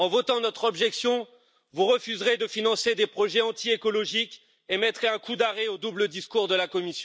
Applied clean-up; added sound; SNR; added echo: none; none; none; none.